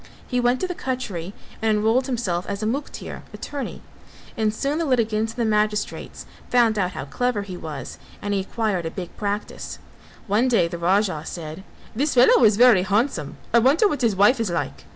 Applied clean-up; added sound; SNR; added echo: none; none; none; none.